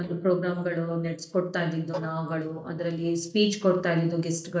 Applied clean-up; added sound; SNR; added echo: neural mask model DeepFilterNet 3.